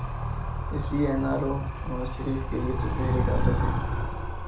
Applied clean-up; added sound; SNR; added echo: none; Animal; -3 dB; reverberation time 0.4 s.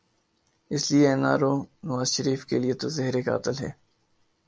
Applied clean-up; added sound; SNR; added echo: none; none; none; none.